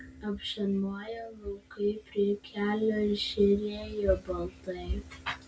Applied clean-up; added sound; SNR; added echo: none; none; none; none.